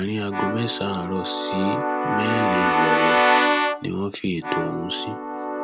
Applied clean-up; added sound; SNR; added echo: none; Keyboard (musical) / Brass instrument; -4 dB; none.